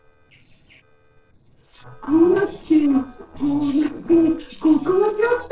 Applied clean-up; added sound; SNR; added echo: neural separator model SepFormer DNS4.